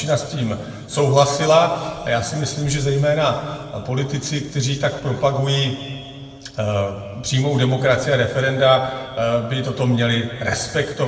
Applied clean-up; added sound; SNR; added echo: none; none; none; reverberation time 1.9 s.